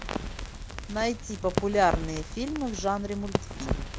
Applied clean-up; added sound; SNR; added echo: none; Crackle; 3 dB; none.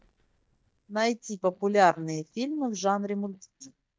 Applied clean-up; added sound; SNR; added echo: neural mask model DeepFilterNet 3.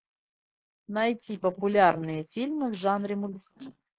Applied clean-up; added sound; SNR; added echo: neural mask model Resemble Enhance denoiser.